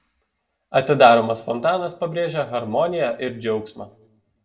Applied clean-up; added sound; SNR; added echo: none; none; none; reverberation time 0.3 s.